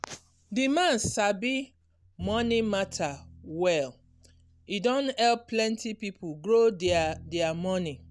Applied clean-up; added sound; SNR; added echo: none; Bowed string instrument; 20 dB; none.